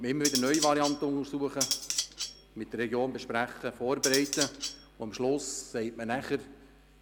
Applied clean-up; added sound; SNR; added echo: none; Cutlery, silverware; 4 dB; none.